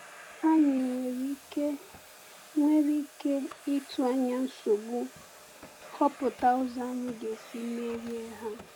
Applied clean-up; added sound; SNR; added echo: none; Domestic sounds, home sounds; 19 dB; none.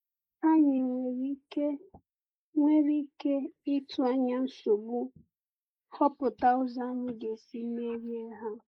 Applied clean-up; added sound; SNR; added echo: neural mask model Resemble Enhance denoiser.